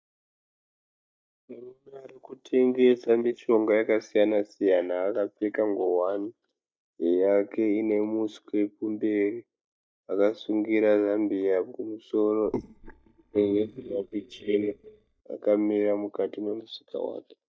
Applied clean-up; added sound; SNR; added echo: neural mask model DeepFilterNet 3.